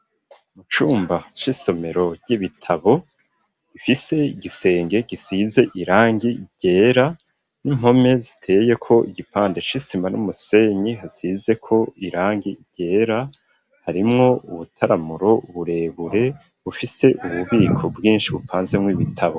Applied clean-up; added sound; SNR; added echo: none; none; none; none.